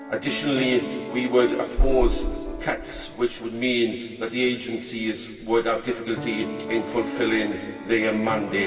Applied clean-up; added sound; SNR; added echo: none; Piano; 11 dB; reverberation time 2.4 s.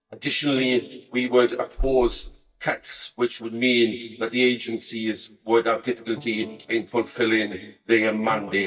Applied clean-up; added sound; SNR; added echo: neural mask model DeepFilterNet 3.